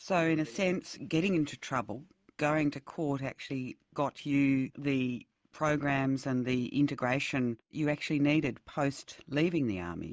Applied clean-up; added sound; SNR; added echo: none; none; none; none.